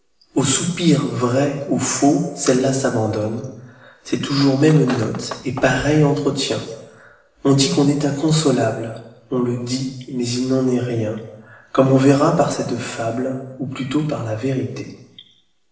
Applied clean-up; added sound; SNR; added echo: none; Cutlery, silverware; 15 dB; reverberation time 0.9 s.